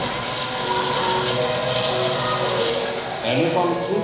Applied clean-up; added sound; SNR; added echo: none; Sawing; 3 dB; reverberation time 1.0 s.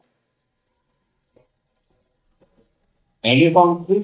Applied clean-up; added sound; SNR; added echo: neural mask model DeepFilterNet 3.